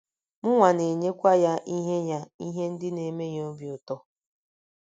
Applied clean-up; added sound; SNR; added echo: none; none; none; none.